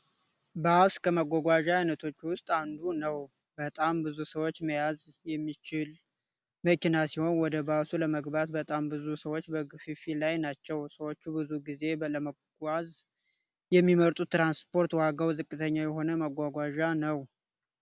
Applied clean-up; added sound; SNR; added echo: none; none; none; none.